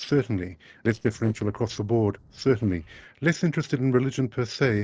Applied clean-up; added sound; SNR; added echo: neural separator model SepFormer DNS4.